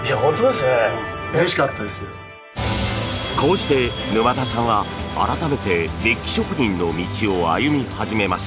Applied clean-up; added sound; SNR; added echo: none; none; none; none.